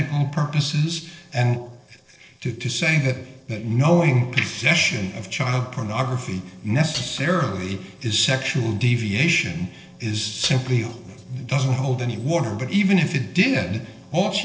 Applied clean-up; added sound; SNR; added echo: neural separator model SepFormer DNS4.